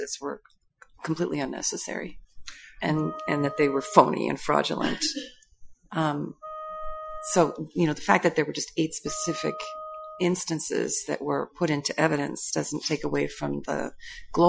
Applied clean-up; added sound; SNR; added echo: classical method Wiener filter.